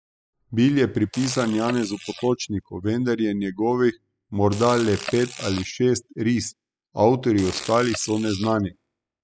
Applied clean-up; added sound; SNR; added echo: classical method spectral subtraction.